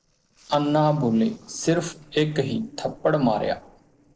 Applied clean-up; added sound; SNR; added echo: neural separator model SepFormer DNS4.